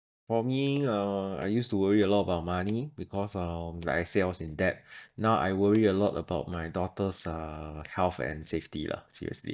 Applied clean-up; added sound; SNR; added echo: neural mask model DeepFilterNet 3.